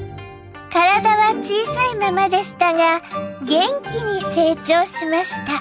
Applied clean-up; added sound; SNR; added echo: none; none; none; none.